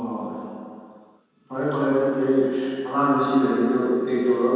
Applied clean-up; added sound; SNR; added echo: none; none; none; reverberation time 2.1 s.